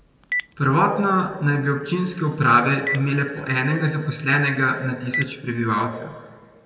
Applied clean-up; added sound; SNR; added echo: none; Telephone; 13 dB; reverberation time 1.5 s.